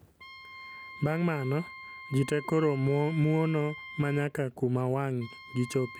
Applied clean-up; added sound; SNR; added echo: none; Wind instrument, woodwind instrument; 16 dB; none.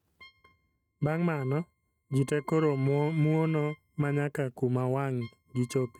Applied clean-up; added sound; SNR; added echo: neural mask model RNNoise.